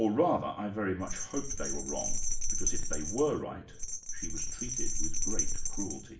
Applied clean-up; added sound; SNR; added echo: none; Bell; -4 dB; reverberation time 0.7 s.